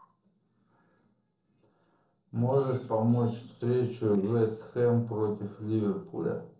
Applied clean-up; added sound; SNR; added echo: neural separator model SepFormer DNS4.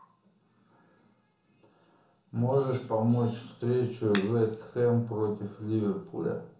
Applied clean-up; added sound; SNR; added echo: none; Crack; 13 dB; reverberation time 0.7 s.